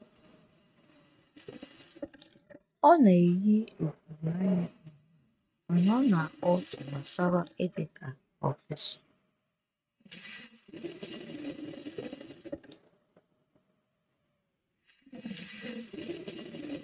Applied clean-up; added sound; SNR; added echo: neural mask model RNNoise.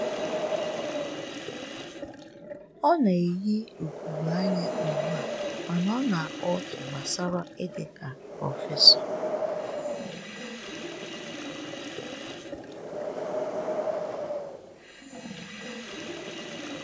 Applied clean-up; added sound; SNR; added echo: none; Wind + Sink (filling or washing); 3 dB; none.